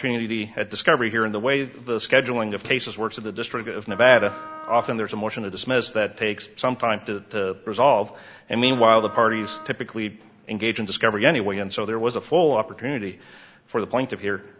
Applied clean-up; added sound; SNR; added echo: none; Wind instrument, woodwind instrument; 16 dB; none.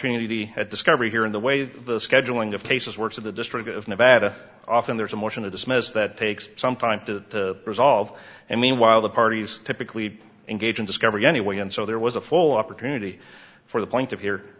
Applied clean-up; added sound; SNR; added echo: none; none; none; none.